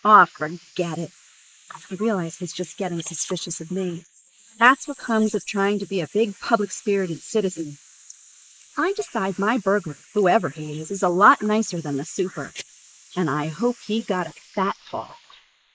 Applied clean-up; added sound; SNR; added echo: neural mask model Resemble Enhance denoiser.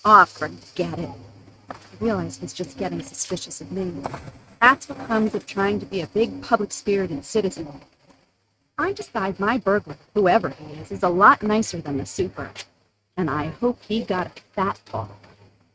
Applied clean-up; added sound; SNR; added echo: neural mask model RNNoise.